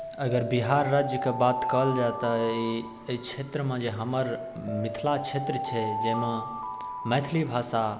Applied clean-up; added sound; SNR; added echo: none; Alarm; 7 dB; none.